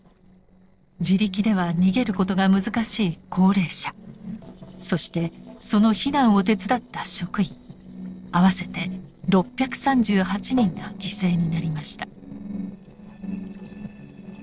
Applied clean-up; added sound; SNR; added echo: neural separator model SepFormer DNS4.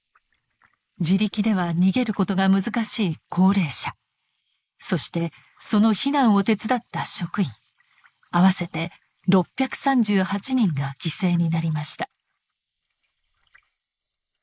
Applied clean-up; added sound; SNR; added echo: neural mask model Resemble Enhance denoiser.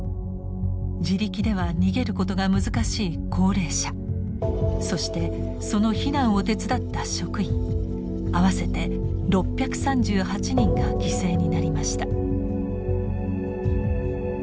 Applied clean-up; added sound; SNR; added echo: none; none; none; none.